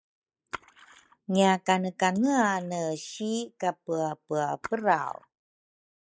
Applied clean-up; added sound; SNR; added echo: neural mask model Resemble Enhance denoiser.